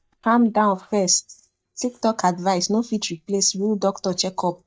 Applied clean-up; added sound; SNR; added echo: neural mask model DeepFilterNet 3.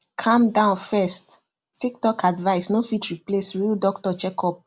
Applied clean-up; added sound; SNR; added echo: none; none; none; none.